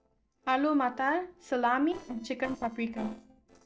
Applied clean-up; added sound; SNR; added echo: neural separator model SepFormer DNS4.